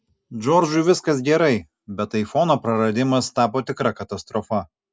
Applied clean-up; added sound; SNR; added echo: none; none; none; none.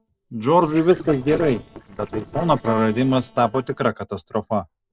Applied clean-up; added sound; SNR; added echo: neural separator model SepFormer DNS4.